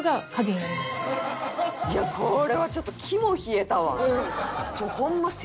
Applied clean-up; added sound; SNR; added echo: none; none; none; none.